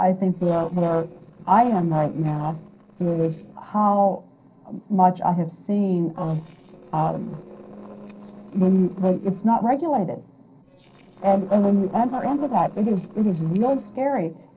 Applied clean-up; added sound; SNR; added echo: neural separator model SepFormer DNS4.